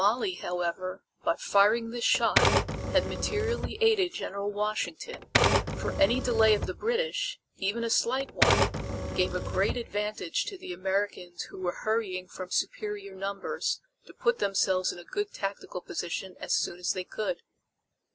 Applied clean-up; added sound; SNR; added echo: none; Typewriter; 0 dB; none.